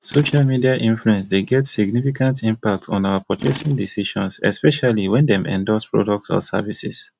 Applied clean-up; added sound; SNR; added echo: neural mask model RNNoise.